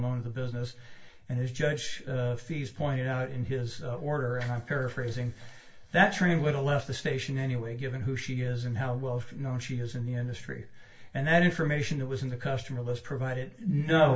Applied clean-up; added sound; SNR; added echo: none; none; none; reverberation time 0.2 s.